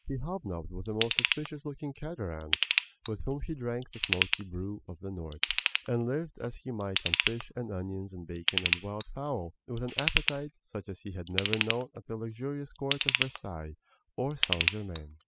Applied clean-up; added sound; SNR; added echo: classical method spectral subtraction.